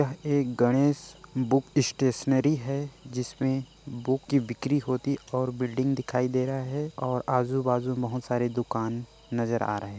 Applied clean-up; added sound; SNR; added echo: none; none; none; none.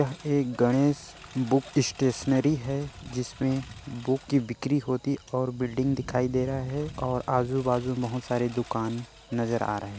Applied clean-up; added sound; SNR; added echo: none; Engine; 18 dB; none.